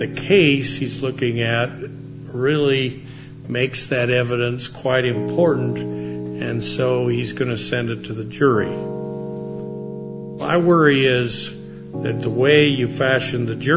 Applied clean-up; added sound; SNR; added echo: none; Piano; 10 dB; none.